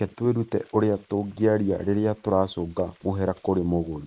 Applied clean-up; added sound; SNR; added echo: neural mask model Resemble Enhance denoiser.